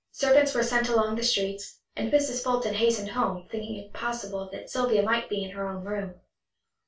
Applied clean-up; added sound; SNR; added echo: none; none; none; reverberation time 0.3 s.